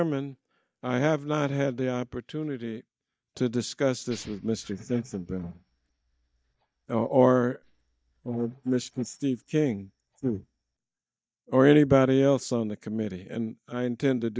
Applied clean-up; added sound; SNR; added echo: neural mask model DeepFilterNet 3.